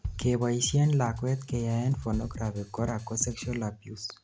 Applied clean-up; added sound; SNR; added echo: none; Drum kit + Bass drum; 12 dB; none.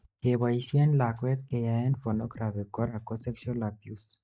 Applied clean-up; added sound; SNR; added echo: neural mask model DeepFilterNet 3.